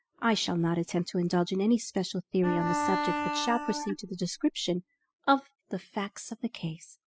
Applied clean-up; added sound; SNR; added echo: classical method spectral subtraction.